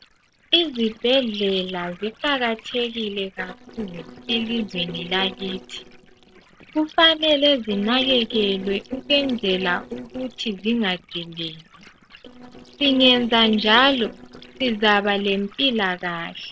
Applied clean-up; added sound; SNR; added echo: neural separator model SepFormer DNS4.